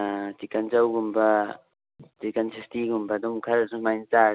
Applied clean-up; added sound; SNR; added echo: none; none; none; none.